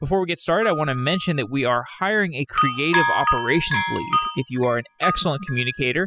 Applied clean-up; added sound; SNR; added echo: classical method spectral subtraction.